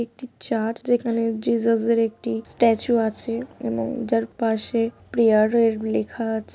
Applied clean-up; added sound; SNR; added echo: none; none; none; none.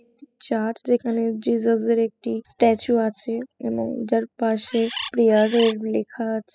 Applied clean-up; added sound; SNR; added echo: classical method spectral subtraction.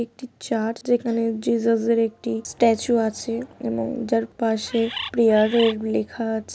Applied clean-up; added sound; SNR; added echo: none; Bird; 10 dB; none.